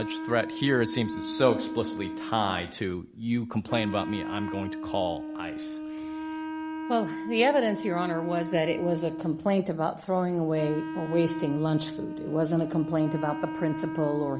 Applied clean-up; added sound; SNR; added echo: none; Wind instrument, woodwind instrument; 7 dB; none.